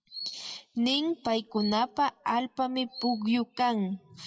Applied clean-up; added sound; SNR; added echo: classical method WPE with log-MMSE.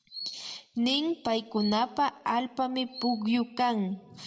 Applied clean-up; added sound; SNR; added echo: none; Chirp, tweet; 17 dB; reverberation time 0.6 s.